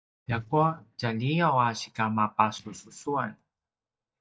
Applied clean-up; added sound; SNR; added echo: neural mask model DeepFilterNet 3.